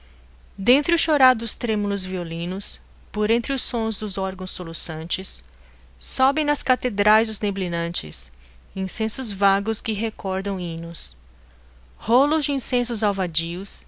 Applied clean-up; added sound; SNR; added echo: none; none; none; none.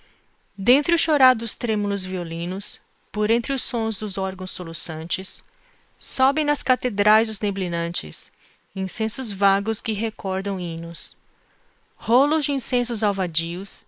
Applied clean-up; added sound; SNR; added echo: neural mask model Resemble Enhance denoiser.